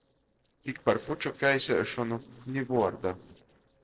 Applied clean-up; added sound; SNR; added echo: neural separator model SepFormer DNS4.